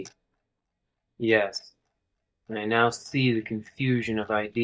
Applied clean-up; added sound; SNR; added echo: neural mask model DeepFilterNet 3.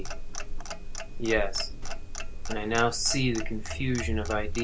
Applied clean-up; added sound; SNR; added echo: none; Clock; 0 dB; none.